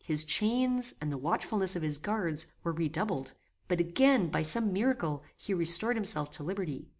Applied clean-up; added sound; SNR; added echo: none; none; none; none.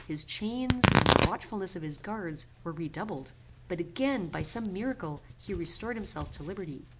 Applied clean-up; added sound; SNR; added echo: none; Tearing; -2 dB; none.